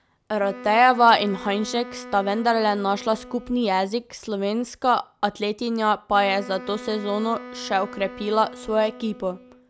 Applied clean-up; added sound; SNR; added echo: none; Wind instrument, woodwind instrument; 17 dB; none.